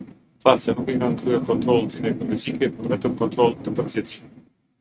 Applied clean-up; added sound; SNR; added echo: neural mask model RNNoise.